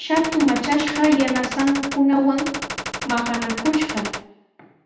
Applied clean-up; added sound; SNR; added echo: none; Gunshot, gunfire; 8 dB; reverberation time 0.8 s.